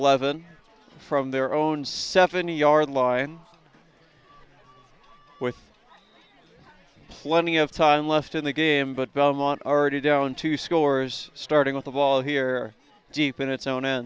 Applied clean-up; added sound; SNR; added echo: none; none; none; none.